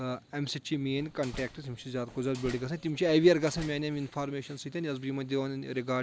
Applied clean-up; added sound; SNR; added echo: none; Slam; 17 dB; none.